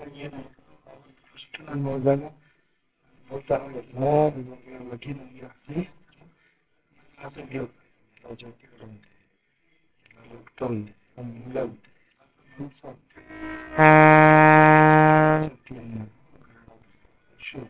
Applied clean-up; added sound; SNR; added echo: neural separator model SepFormer WHAMR!.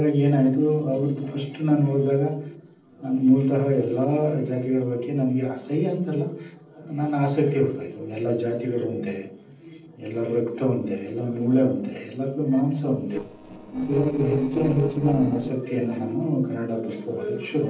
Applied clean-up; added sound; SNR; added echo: neural separator model SepFormer DNS4.